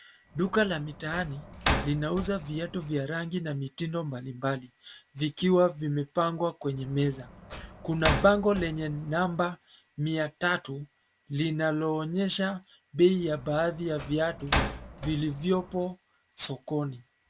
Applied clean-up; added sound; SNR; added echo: none; Slam; 6 dB; none.